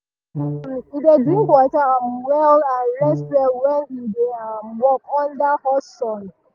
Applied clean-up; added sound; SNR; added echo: none; Brass instrument; 9 dB; none.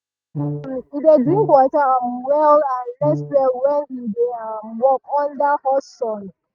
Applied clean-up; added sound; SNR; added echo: neural mask model RNNoise.